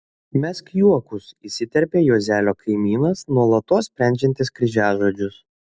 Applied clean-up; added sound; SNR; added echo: none; none; none; none.